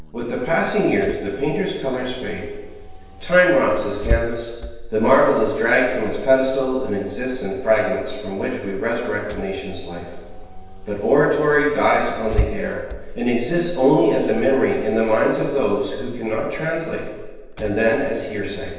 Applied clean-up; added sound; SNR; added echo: none; Engine / Car; 10 dB; reverberation time 1.2 s.